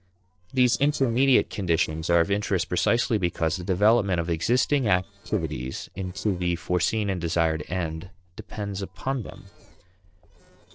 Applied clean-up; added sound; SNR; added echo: neural separator model SepFormer DNS4.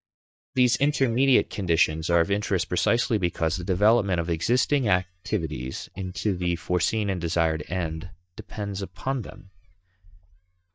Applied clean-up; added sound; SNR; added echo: neural mask model DeepFilterNet 3.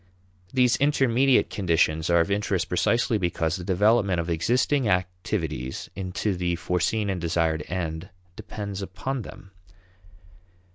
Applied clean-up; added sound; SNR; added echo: none; none; none; none.